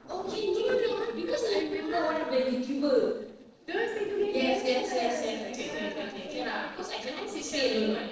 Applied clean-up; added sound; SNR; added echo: neural separator model SepFormer DNS4.